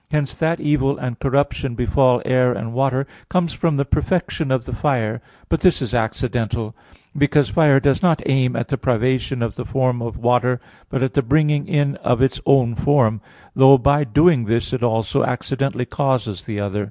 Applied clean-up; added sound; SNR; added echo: none; none; none; none.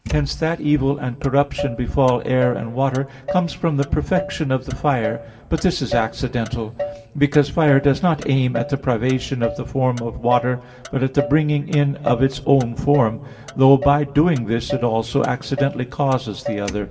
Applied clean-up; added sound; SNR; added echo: none; Motor vehicle (road); 12 dB; reverberation time 0.3 s.